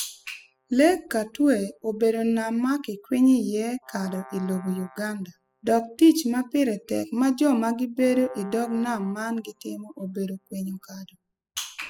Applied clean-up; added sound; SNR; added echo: classical method spectral subtraction.